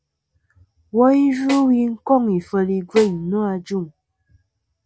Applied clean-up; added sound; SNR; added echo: none; Snare drum; 16 dB; none.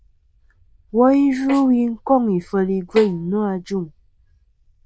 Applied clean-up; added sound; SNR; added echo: neural diffusion model UNIVERSE++.